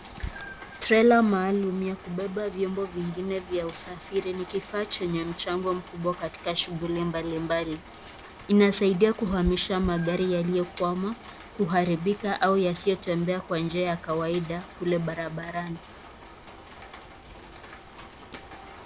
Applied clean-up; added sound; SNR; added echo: none; Meow + Rain; 15 dB; none.